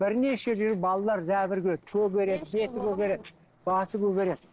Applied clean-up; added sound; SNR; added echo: neural separator model SepFormer DNS4.